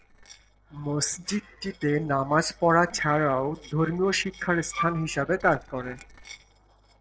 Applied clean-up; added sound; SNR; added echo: neural separator model SepFormer DNS4.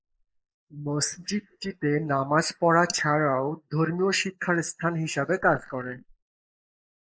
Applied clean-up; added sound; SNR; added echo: neural mask model Resemble Enhance denoiser.